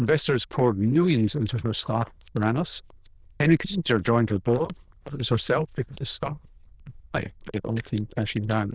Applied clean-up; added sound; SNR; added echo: neural diffusion model UNIVERSE++.